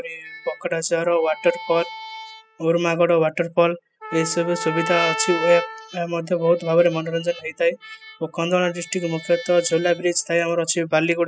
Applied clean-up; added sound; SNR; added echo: classical method spectral subtraction.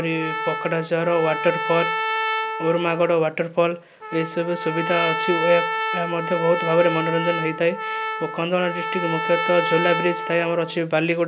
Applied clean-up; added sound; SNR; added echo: none; Trumpet; 4 dB; none.